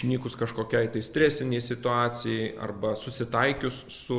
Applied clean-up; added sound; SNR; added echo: none; none; none; none.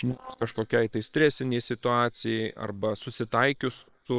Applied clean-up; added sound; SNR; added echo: neural separator model SepFormer WHAM!.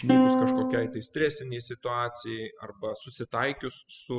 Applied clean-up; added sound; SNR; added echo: classical method spectral subtraction.